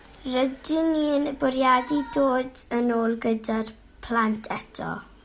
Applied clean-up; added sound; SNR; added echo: none; none; none; none.